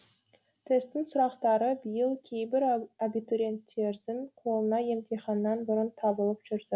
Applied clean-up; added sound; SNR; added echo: none; none; none; none.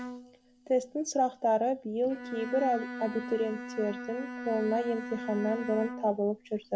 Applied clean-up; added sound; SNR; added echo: none; Bowed string instrument; 10 dB; none.